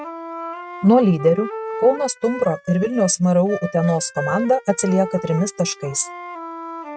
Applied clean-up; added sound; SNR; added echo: neural mask model RNNoise.